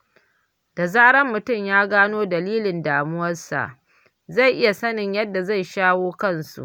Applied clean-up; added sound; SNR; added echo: none; none; none; none.